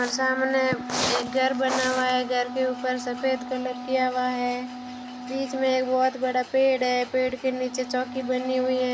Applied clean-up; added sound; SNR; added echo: none; Wind instrument, woodwind instrument; 12 dB; none.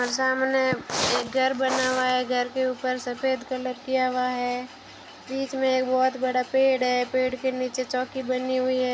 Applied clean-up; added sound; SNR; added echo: none; none; none; none.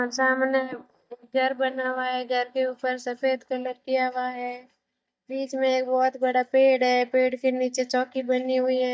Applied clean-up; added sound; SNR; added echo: neural mask model DeepFilterNet 3.